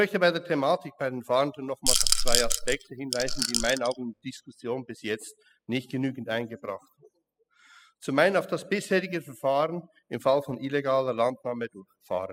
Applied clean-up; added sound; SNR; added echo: classical method spectral subtraction.